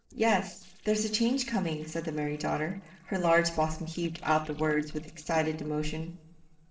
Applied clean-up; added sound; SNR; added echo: neural separator model SepFormer DNS4.